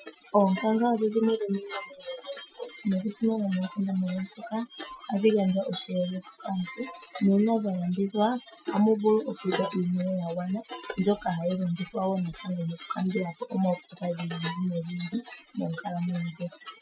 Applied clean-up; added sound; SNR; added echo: classical method Wiener filter.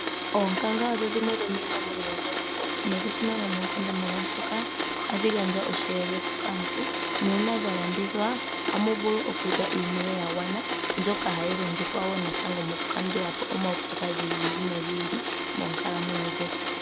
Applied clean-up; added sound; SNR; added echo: none; Domestic sounds, home sounds; 0 dB; none.